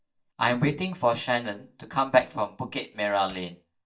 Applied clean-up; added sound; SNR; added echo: neural mask model DeepFilterNet 3.